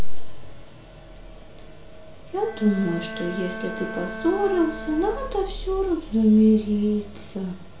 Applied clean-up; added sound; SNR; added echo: none; Bowed string instrument; 16 dB; reverberation time 0.5 s.